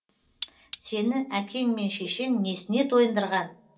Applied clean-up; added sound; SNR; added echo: none; Cutlery, silverware; 6 dB; reverberation time 0.2 s.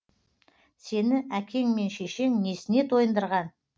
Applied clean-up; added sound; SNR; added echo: none; none; none; none.